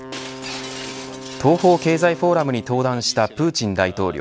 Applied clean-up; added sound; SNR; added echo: none; Wind instrument, woodwind instrument + Shatter; 14 dB; none.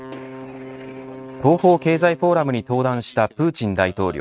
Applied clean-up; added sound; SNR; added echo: neural mask model RNNoise.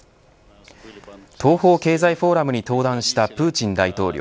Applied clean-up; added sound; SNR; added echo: none; none; none; none.